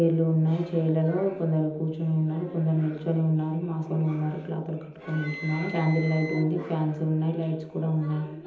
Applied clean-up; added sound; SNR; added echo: none; Wind instrument, woodwind instrument; 17 dB; reverberation time 1.2 s.